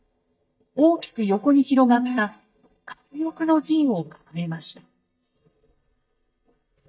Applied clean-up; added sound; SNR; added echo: neural mask model DeepFilterNet 3.